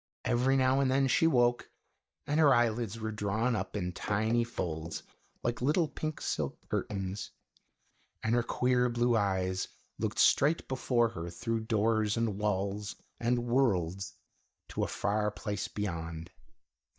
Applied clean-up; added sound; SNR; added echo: neural mask model DeepFilterNet 3.